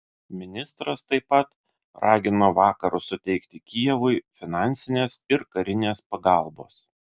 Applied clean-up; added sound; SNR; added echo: none; none; none; none.